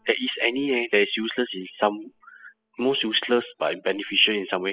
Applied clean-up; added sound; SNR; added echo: classical method spectral subtraction.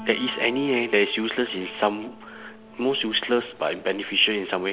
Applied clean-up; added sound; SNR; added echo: none; Piano; 19 dB; none.